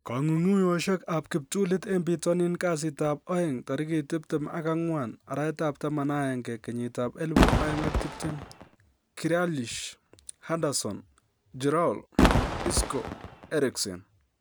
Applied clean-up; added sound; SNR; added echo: none; Fireworks; -4 dB; none.